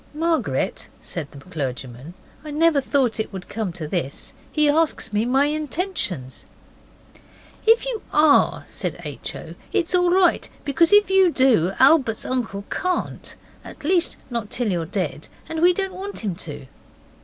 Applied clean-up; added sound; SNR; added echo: none; none; none; none.